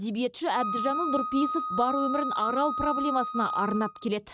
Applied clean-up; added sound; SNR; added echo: neural mask model RNNoise.